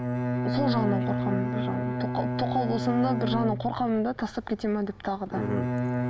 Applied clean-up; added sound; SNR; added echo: none; Bowed string instrument; 0 dB; none.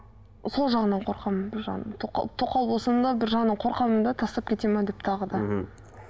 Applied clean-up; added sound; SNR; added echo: none; none; none; none.